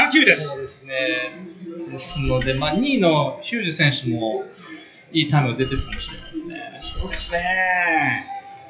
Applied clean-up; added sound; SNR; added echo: classical method WPE with log-MMSE.